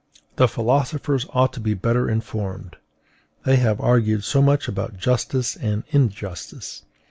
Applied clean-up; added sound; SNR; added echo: none; none; none; none.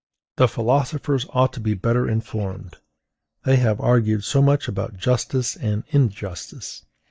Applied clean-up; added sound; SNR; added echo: neural mask model DeepFilterNet 3.